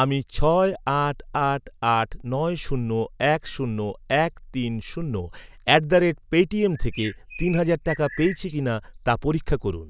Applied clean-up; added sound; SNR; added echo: none; Bird; 16 dB; none.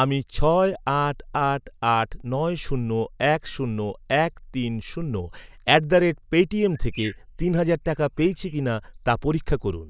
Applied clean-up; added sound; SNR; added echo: neural mask model Resemble Enhance denoiser.